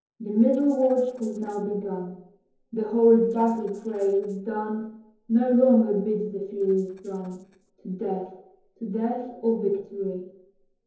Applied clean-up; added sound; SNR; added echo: neural separator model SepFormer DNS4.